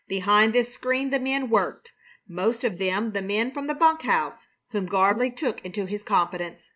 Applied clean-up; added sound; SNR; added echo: neural mask model Resemble Enhance denoiser.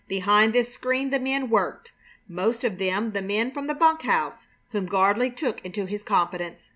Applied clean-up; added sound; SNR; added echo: none; none; none; none.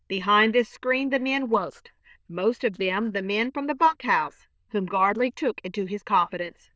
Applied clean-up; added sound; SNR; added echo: neural diffusion model UNIVERSE++.